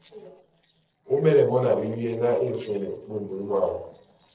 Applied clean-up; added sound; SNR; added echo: neural separator model SepFormer DNS4.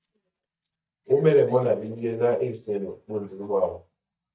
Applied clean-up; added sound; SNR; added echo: neural mask model DeepFilterNet 3.